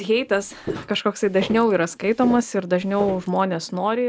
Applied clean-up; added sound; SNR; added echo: none; Walk, footsteps; 13 dB; none.